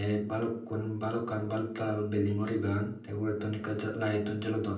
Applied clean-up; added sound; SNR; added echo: none; none; none; reverberation time 0.6 s.